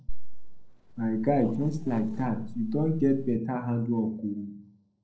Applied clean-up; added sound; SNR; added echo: neural separator model SepFormer DNS4.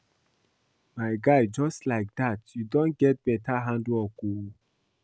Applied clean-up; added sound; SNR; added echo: none; none; none; none.